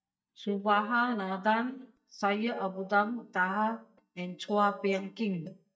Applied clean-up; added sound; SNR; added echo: neural mask model DeepFilterNet 3.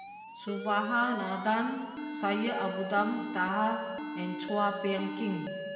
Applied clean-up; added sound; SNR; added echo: none; Alarm; 7 dB; reverberation time 2.3 s.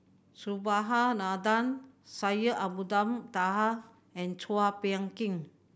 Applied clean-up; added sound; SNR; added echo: none; none; none; none.